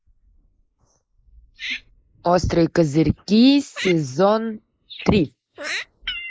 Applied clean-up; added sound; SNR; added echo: neural mask model Resemble Enhance denoiser.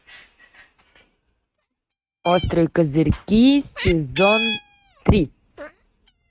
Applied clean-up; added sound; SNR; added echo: neural mask model RNNoise.